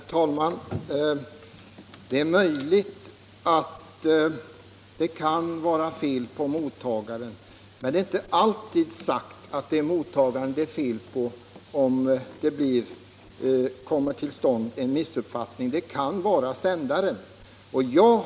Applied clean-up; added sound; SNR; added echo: none; none; none; none.